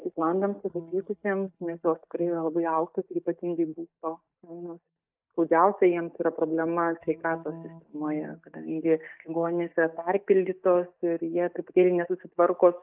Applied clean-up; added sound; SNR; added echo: neural mask model DeepFilterNet 3.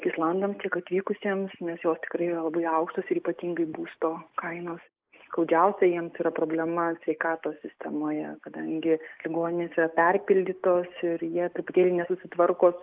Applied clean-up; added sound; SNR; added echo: neural mask model Resemble Enhance denoiser.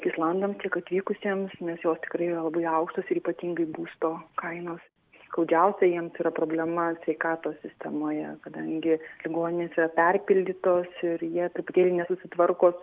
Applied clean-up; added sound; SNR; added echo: none; none; none; none.